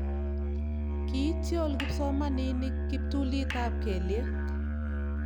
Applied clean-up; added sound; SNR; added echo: none; Musical instrument; -5 dB; none.